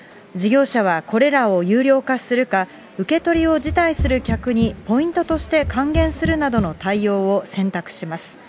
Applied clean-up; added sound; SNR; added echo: none; Run; 8 dB; none.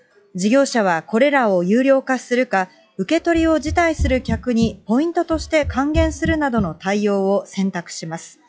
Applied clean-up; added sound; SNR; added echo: classical method log-MMSE.